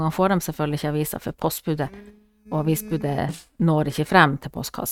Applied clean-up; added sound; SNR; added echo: neural mask model RNNoise.